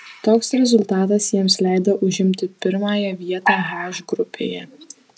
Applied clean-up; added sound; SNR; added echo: none; none; none; none.